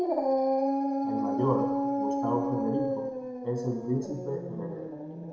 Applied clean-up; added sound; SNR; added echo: none; Dog; -3 dB; reverberation time 1.0 s.